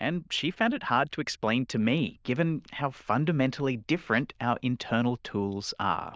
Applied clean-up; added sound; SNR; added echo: neural diffusion model UNIVERSE++.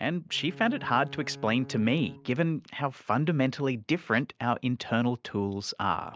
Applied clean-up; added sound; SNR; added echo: none; Bowed string instrument; 17 dB; none.